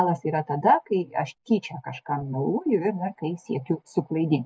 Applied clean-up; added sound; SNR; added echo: none; none; none; none.